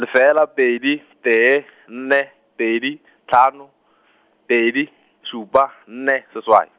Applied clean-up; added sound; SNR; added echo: none; none; none; none.